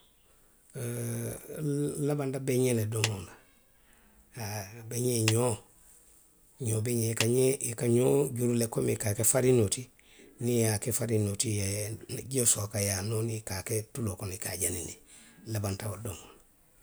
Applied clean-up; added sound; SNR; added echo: none; Clapping; 10 dB; none.